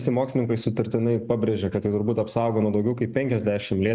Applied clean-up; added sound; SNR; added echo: none; none; none; none.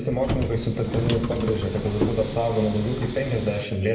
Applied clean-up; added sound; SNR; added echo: none; Subway, metro, underground; 5 dB; reverberation time 1.1 s.